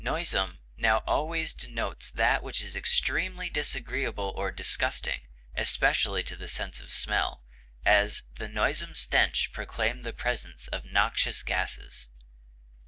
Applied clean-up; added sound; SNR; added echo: none; none; none; none.